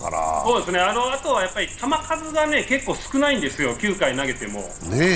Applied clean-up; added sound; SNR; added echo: none; Cricket; 13 dB; none.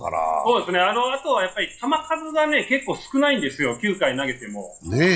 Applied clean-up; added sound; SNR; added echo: classical method log-MMSE.